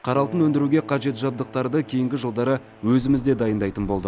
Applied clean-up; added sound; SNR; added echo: none; Keyboard (musical); 20 dB; none.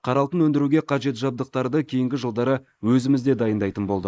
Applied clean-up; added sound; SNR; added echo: neural mask model Resemble Enhance denoiser.